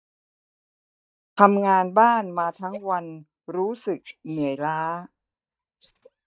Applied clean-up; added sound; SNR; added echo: neural mask model DeepFilterNet 3.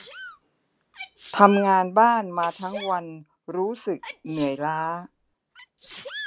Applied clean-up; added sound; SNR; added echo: none; Sneeze; 18 dB; none.